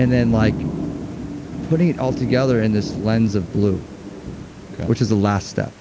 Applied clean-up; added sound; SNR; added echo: none; Thunder / Rain; 8 dB; none.